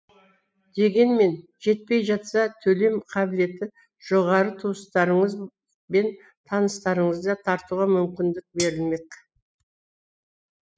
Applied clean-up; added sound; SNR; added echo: classical method spectral subtraction.